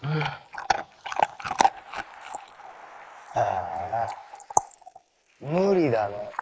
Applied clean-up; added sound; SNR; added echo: neural mask model Resemble Enhance denoiser.